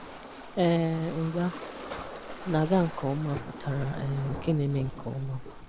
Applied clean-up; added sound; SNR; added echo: none; Waves, surf; 10 dB; none.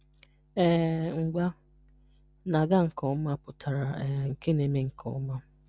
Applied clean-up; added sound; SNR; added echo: none; none; none; none.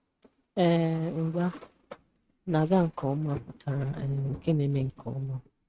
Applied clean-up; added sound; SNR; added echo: neural mask model RNNoise.